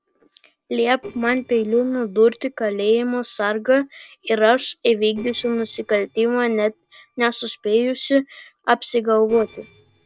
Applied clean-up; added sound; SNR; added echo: neural separator model SepFormer DNS4.